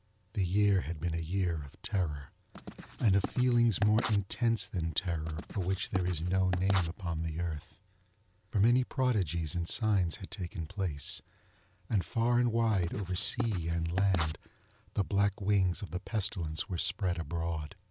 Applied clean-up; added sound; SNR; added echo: none; Writing; 11 dB; none.